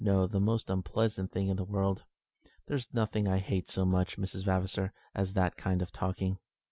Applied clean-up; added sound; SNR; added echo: none; none; none; none.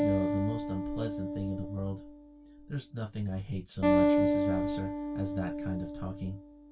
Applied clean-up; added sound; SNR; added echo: none; Acoustic guitar; -4 dB; reverberation time 0.1 s.